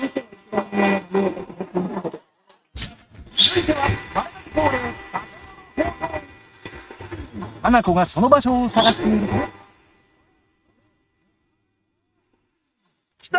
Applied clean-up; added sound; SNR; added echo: neural mask model RNNoise.